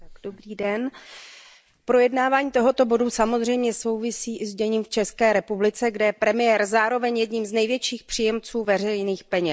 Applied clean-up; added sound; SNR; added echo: none; none; none; none.